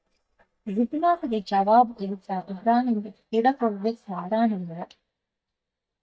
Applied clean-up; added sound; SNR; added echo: neural mask model DeepFilterNet 3.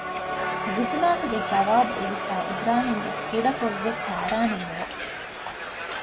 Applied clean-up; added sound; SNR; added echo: none; Crowd; 3 dB; none.